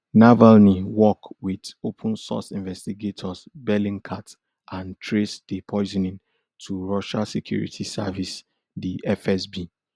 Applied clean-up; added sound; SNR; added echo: none; none; none; none.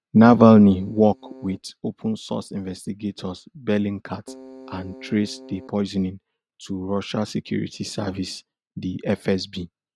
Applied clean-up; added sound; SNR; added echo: neural mask model RNNoise.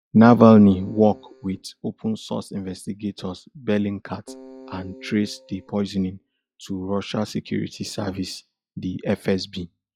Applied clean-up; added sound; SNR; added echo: classical method log-MMSE.